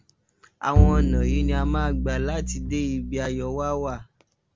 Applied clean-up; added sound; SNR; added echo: none; Bowed string instrument; -5 dB; none.